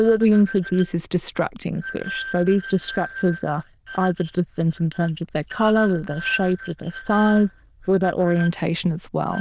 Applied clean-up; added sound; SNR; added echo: neural diffusion model UNIVERSE++.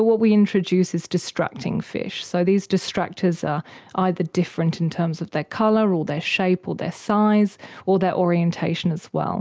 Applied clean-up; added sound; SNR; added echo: none; none; none; none.